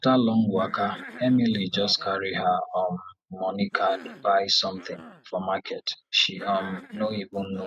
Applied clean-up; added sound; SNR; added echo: neural mask model RNNoise.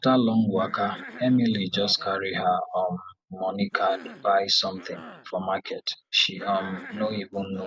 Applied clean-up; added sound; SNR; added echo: none; Cough; 20 dB; none.